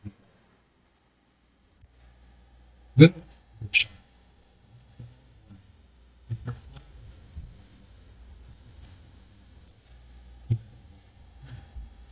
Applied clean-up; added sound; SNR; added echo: neural mask model DeepFilterNet 3.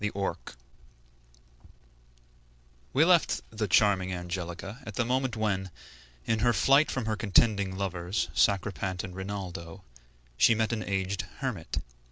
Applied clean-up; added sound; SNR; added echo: none; none; none; none.